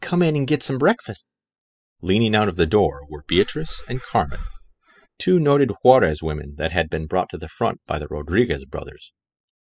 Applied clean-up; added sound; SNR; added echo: classical method spectral subtraction.